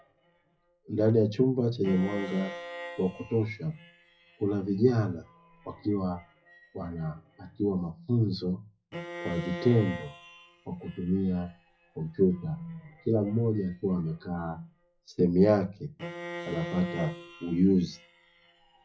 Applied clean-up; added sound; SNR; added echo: classical method WPE with log-MMSE.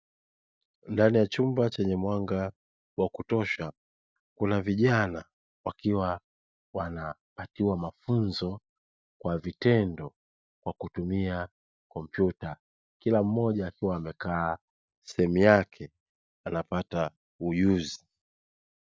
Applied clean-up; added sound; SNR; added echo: none; none; none; none.